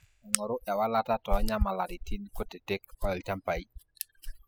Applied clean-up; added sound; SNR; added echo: classical method spectral subtraction.